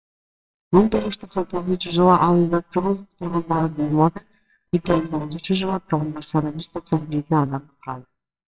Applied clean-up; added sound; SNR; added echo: neural separator model SepFormer WHAMR!.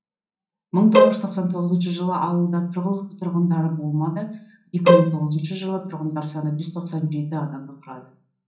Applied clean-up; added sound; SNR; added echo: none; Bowed string instrument; -3 dB; reverberation time 0.6 s.